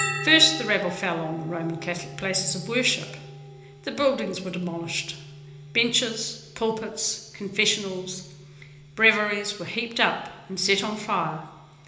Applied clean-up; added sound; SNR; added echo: none; Bell; 13 dB; reverberation time 1.0 s.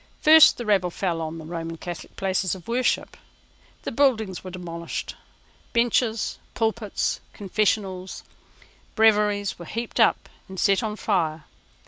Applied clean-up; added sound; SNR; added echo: none; none; none; none.